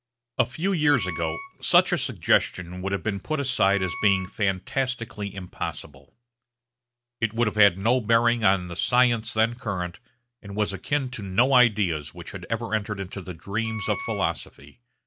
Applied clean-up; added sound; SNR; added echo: none; Wind instrument, woodwind instrument; 11 dB; none.